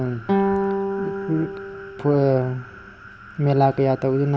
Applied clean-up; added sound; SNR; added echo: none; Guitar; 5 dB; none.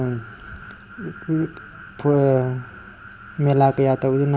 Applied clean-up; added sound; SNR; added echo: none; none; none; none.